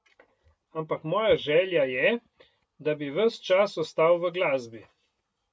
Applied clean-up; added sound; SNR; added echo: none; none; none; none.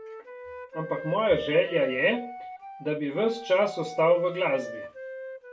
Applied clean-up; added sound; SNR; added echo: none; Wind instrument, woodwind instrument; 13 dB; reverberation time 0.3 s.